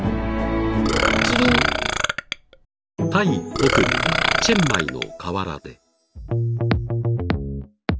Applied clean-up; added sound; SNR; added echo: none; Burping, eructation; -1 dB; none.